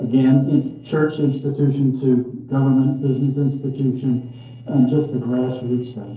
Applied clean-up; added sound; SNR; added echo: neural separator model SepFormer DNS4.